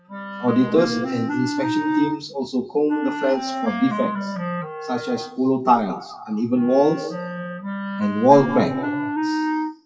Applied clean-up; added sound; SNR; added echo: classical method WPE with log-MMSE.